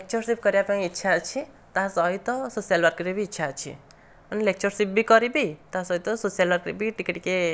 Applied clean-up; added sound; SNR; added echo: none; none; none; none.